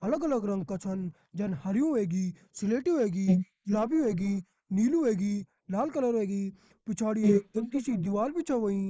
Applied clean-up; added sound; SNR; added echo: neural mask model Resemble Enhance denoiser.